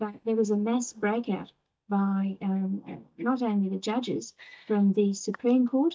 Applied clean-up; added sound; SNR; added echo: neural mask model DeepFilterNet 3.